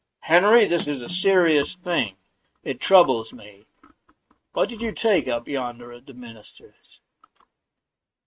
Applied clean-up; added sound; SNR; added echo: neural mask model RNNoise.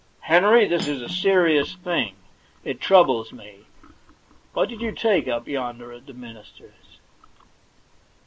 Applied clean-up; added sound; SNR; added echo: none; Cutlery, silverware; 17 dB; none.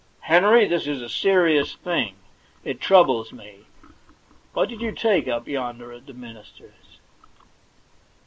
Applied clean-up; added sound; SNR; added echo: none; none; none; none.